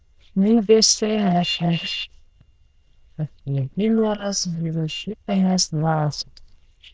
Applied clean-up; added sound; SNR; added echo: neural diffusion model UNIVERSE++.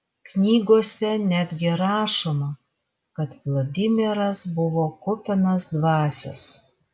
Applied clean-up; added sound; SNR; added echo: none; none; none; none.